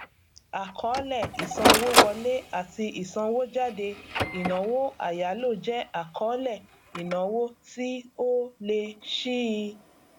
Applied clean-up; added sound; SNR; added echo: none; Printer; 1 dB; none.